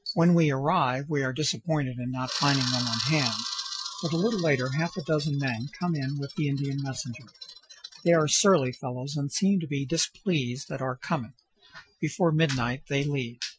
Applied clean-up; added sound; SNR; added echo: classical method Wiener filter.